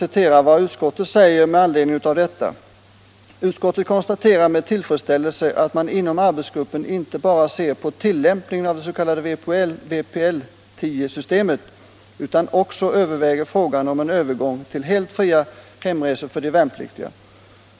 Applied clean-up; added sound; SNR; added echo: none; none; none; none.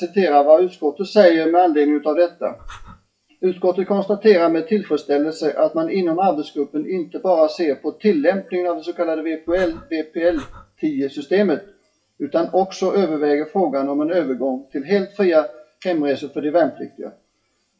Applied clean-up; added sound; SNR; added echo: classical method WPE with log-MMSE.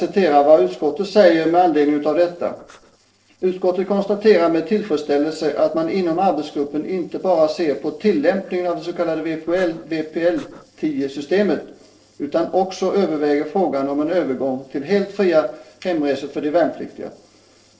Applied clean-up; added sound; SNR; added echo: neural separator model SepFormer DNS4.